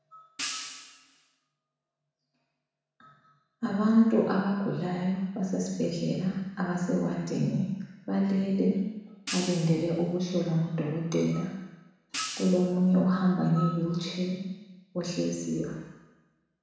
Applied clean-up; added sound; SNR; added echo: none; Hi-hat; 12 dB; reverberation time 1.1 s.